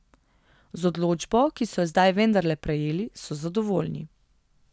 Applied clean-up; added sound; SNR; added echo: none; none; none; none.